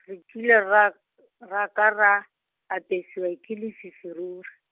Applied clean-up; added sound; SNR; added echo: none; none; none; none.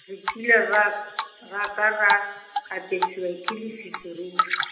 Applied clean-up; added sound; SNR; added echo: none; Drip; 5 dB; reverberation time 1.0 s.